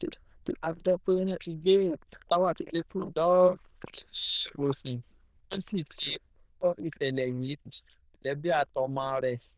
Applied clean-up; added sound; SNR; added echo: neural diffusion model UNIVERSE++.